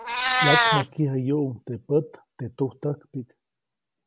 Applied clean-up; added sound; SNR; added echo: none; Meow; 0 dB; none.